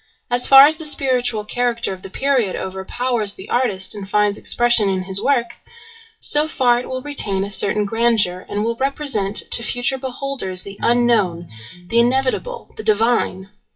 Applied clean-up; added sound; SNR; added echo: classical method WPE with log-MMSE.